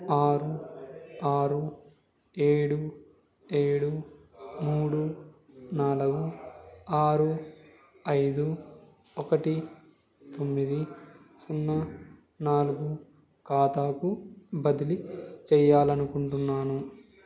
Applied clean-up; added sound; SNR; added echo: none; none; none; none.